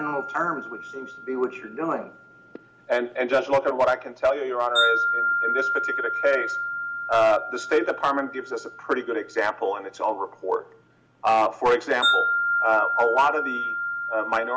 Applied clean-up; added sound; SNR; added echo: none; Wind chime; 3 dB; none.